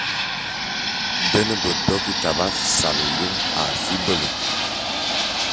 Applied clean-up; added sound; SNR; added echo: none; Fixed-wing aircraft, airplane; -3 dB; none.